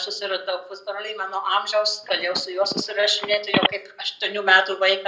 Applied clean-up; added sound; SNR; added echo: none; Telephone; 5 dB; reverberation time 0.5 s.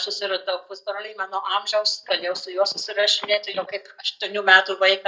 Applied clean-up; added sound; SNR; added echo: neural mask model DeepFilterNet 3.